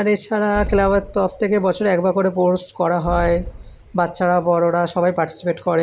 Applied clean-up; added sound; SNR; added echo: none; Boom; 13 dB; none.